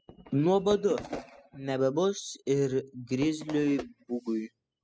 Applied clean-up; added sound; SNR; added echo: classical method spectral subtraction.